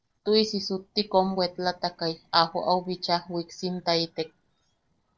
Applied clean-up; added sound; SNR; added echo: neural separator model SepFormer DNS4.